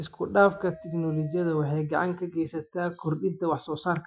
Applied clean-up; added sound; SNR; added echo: classical method Wiener filter.